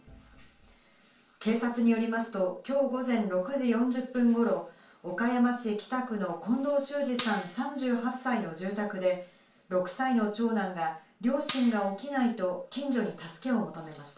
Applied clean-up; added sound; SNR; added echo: none; Cutlery, silverware; 0 dB; reverberation time 0.3 s.